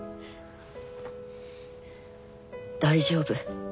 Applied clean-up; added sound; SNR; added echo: none; none; none; none.